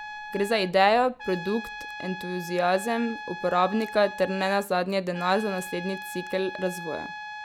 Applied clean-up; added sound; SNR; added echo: none; Trumpet; 12 dB; none.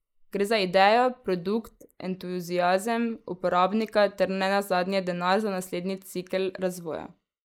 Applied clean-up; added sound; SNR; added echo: neural mask model Resemble Enhance denoiser.